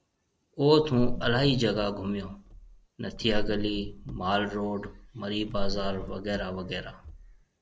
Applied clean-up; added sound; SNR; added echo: none; Car; 5 dB; none.